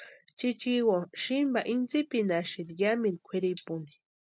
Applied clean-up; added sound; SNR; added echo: none; none; none; none.